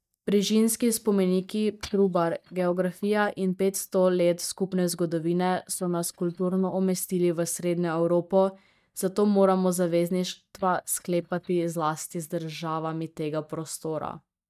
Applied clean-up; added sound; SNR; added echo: neural mask model DeepFilterNet 3.